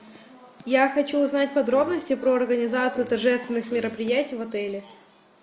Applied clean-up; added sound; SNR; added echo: none; Burping, eructation; 19 dB; none.